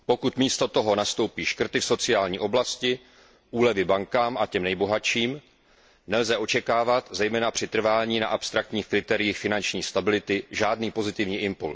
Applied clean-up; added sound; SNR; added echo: none; none; none; none.